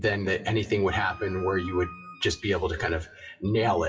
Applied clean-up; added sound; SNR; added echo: classical method WPE with log-MMSE.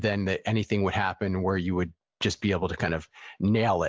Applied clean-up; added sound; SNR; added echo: none; none; none; none.